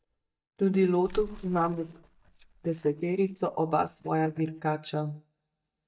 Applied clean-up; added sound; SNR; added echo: neural mask model DeepFilterNet 3.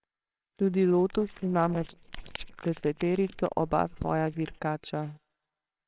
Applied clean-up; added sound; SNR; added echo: neural separator model SepFormer WHAMR!.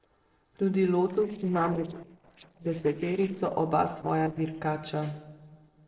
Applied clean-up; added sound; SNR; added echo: neural separator model SepFormer DNS4.